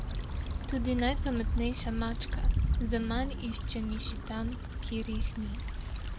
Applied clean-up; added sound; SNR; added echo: none; Stream / Trickle, dribble / Traffic noise, roadway noise; -3 dB; none.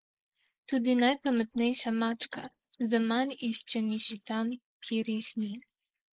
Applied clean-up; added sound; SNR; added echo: neural mask model Resemble Enhance denoiser.